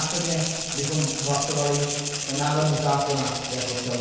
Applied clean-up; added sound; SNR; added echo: none; Rattle (instrument); 4 dB; reverberation time 1.2 s.